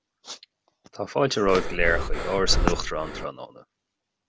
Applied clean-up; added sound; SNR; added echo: none; Breathing; -2 dB; none.